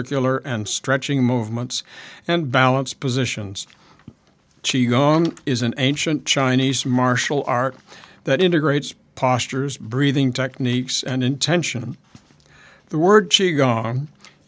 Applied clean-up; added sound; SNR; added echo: none; none; none; none.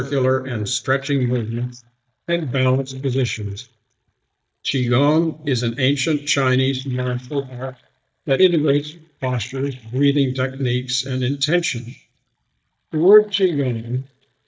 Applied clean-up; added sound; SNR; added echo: neural mask model DeepFilterNet 3.